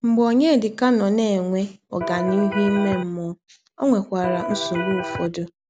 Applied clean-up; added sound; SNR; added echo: none; Electric guitar; 6 dB; none.